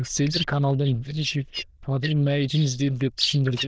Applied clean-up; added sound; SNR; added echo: neural diffusion model UNIVERSE++.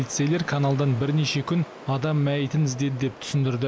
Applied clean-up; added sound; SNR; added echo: none; none; none; none.